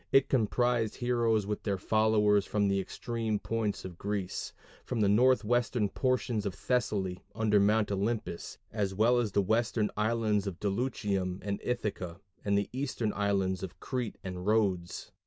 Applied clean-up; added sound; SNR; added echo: none; none; none; none.